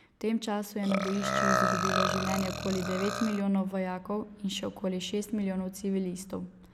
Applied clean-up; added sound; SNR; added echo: none; Burping, eructation; -1 dB; none.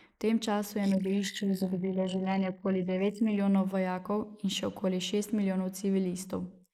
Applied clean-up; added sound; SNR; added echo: neural mask model Resemble Enhance denoiser.